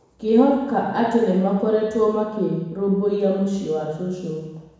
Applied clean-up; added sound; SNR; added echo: none; none; none; reverberation time 1.1 s.